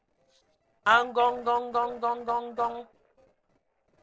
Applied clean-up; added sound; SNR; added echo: neural separator model SepFormer DNS4.